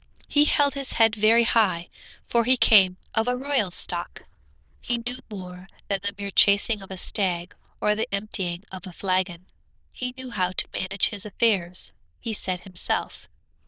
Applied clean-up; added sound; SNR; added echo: neural diffusion model UNIVERSE++.